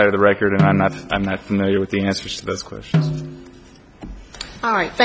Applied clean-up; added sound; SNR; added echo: none; Snare drum; 6 dB; none.